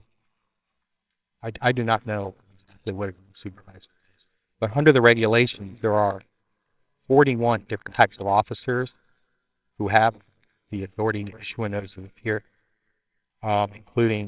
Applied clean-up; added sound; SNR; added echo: neural separator model SepFormer WHAMR!.